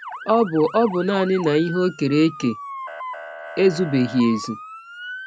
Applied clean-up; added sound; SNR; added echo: none; Motor vehicle (road) / Siren; 13 dB; none.